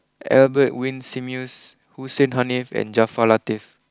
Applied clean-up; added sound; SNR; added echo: none; none; none; none.